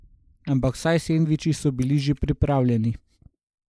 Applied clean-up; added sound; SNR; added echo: neural mask model Resemble Enhance denoiser.